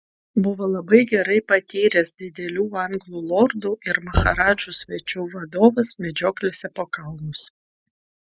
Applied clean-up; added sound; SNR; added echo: neural mask model DeepFilterNet 3.